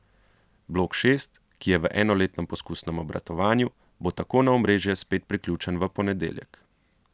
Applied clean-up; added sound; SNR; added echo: none; none; none; none.